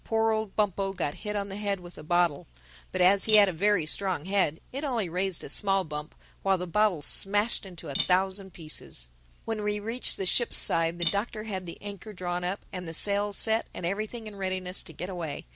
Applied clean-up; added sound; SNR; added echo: none; Cutlery, silverware / Dishes, pots, and pans; 11 dB; none.